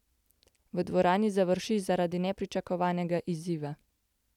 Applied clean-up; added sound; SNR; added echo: none; none; none; none.